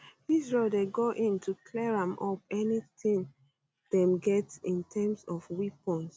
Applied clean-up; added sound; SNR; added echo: none; none; none; none.